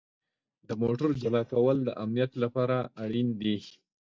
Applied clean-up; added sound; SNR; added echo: neural mask model DeepFilterNet 3.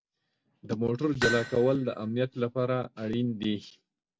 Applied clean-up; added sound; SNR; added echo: none; Hammer; 6 dB; none.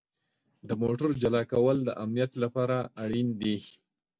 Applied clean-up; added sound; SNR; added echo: none; none; none; none.